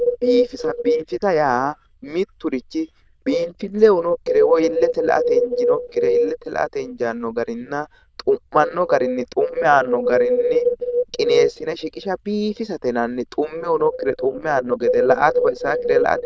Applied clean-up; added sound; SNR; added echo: neural diffusion model UNIVERSE++.